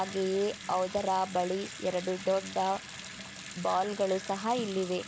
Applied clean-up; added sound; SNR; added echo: none; Bathtub (filling or washing) / Sink (filling or washing) / Water tap, faucet; 12 dB; none.